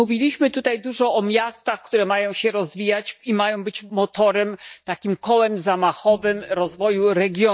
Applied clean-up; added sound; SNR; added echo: neural mask model DeepFilterNet 3.